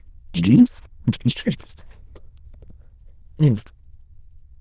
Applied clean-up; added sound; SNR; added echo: neural diffusion model UNIVERSE++.